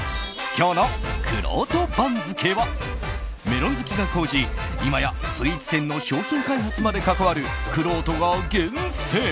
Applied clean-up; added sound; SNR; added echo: none; none; none; none.